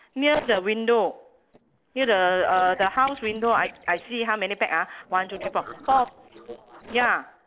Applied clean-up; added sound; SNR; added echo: neural separator model SepFormer DNS4.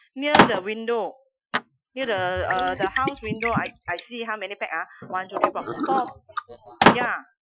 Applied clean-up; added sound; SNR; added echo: classical method Wiener filter.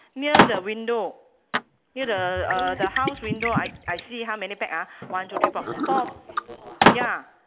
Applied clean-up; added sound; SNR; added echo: none; Liquid; -2 dB; none.